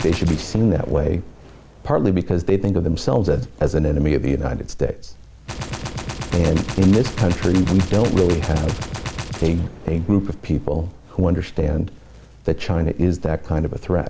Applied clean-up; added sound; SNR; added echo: none; Gunshot, gunfire; 13 dB; none.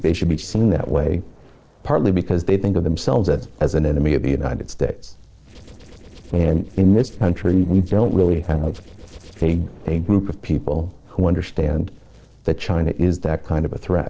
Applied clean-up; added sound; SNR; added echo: neural separator model SepFormer DNS4.